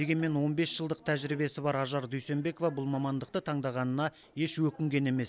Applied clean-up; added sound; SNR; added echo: none; none; none; none.